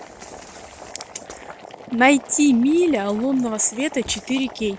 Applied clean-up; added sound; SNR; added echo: none; Boiling; 19 dB; none.